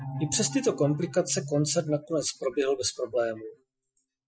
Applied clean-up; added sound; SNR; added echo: classical method Wiener filter.